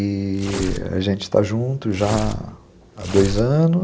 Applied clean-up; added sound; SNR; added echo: none; Tearing; 10 dB; none.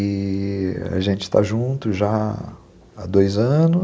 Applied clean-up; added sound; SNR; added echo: none; none; none; none.